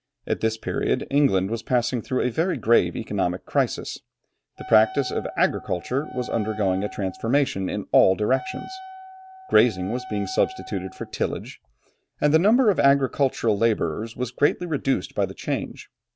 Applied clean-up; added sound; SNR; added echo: none; Wind instrument, woodwind instrument; 15 dB; none.